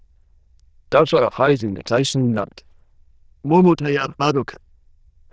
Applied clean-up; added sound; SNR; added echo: neural diffusion model UNIVERSE++.